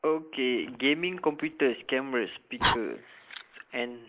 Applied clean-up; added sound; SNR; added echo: neural mask model Resemble Enhance denoiser.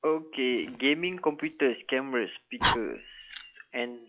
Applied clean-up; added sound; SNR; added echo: classical method log-MMSE.